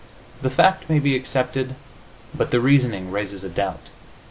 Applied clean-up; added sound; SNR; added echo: none; none; none; none.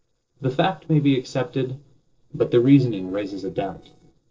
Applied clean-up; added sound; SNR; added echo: neural separator model SepFormer DNS4.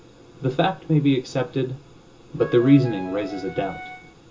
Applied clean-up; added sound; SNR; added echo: none; Wind instrument, woodwind instrument; 14 dB; reverberation time 0.2 s.